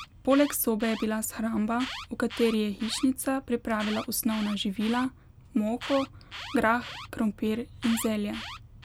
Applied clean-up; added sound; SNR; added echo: none; Alarm; 15 dB; none.